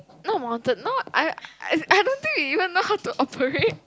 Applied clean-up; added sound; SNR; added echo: none; none; none; none.